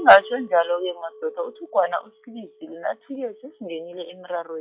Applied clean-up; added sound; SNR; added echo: classical method log-MMSE.